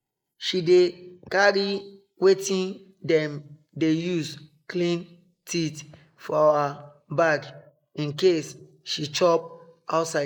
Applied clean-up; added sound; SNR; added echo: neural mask model Resemble Enhance denoiser.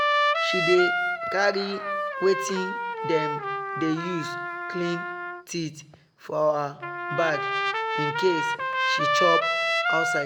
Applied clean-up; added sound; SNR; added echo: none; Trumpet; -1 dB; none.